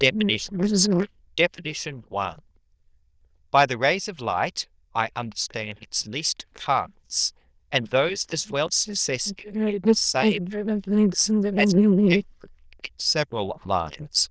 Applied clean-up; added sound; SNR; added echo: neural diffusion model UNIVERSE++.